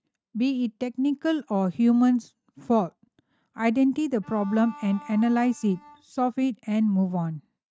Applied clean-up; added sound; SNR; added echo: neural mask model RNNoise.